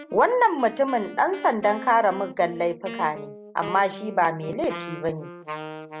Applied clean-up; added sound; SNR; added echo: none; Wind instrument, woodwind instrument; 14 dB; none.